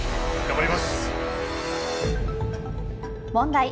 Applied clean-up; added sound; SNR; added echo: none; none; none; none.